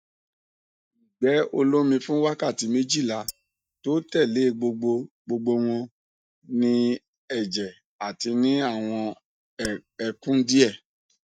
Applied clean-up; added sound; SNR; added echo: neural mask model DeepFilterNet 3.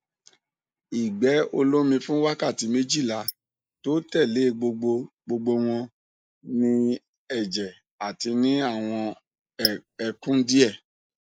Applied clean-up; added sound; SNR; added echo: neural mask model Resemble Enhance denoiser.